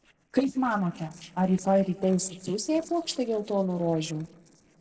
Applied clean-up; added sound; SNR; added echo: neural separator model SepFormer DNS4.